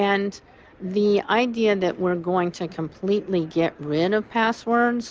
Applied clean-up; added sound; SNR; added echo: none; none; none; none.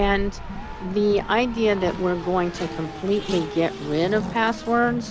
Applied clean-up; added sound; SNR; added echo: none; Race car, auto racing; 9 dB; none.